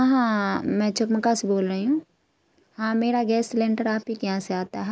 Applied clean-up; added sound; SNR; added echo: neural mask model Resemble Enhance denoiser.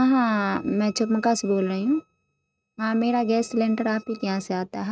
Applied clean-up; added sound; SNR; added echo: neural mask model RNNoise.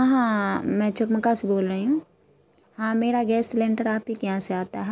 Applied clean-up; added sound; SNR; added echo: none; none; none; none.